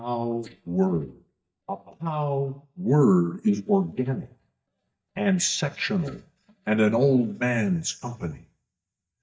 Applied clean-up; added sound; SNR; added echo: neural mask model DeepFilterNet 3.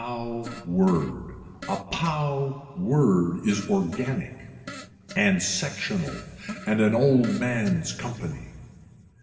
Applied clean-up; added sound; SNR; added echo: none; Fart; 16 dB; reverberation time 2.8 s.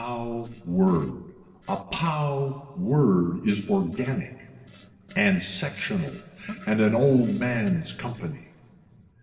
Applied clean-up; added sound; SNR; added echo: neural separator model SepFormer DNS4.